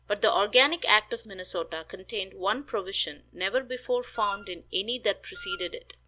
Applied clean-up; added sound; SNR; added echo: none; Wind instrument, woodwind instrument; 13 dB; none.